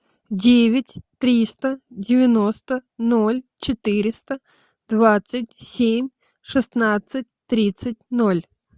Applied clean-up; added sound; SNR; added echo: none; none; none; none.